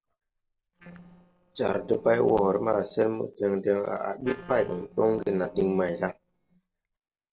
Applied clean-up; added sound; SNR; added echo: neural separator model SepFormer DNS4.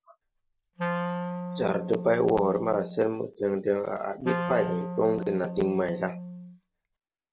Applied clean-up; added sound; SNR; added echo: none; Wind instrument, woodwind instrument; 6 dB; none.